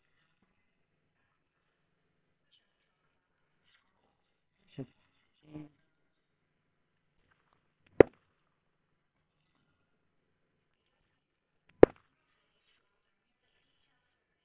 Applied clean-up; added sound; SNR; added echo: neural separator model SepFormer WHAMR!.